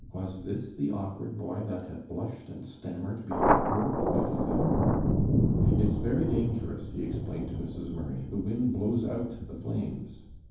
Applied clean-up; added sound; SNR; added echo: none; Thunder; -3 dB; reverberation time 0.9 s.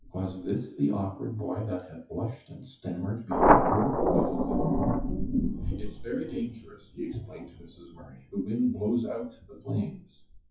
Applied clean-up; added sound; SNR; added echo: classical method WPE with log-MMSE.